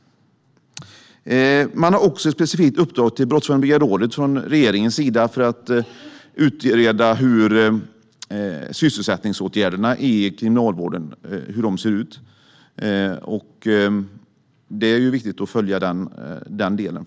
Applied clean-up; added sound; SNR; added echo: none; none; none; none.